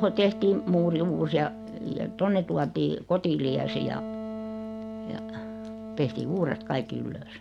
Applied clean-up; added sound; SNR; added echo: none; Wind instrument, woodwind instrument; 10 dB; none.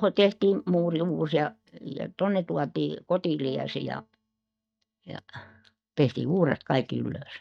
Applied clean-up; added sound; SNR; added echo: neural mask model DeepFilterNet 3.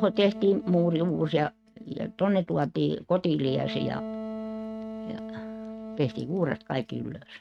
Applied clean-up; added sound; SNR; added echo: neural mask model RNNoise.